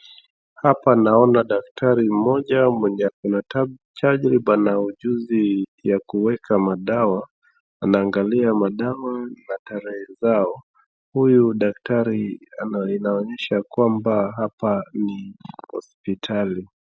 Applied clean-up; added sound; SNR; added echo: none; none; none; none.